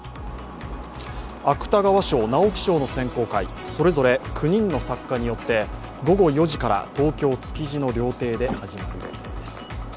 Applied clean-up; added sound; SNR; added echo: none; none; none; none.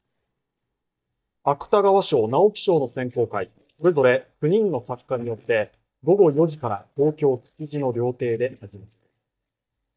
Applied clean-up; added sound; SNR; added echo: neural mask model DeepFilterNet 3.